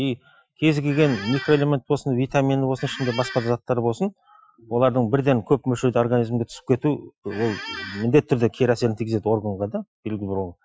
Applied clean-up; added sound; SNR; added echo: classical method Wiener filter.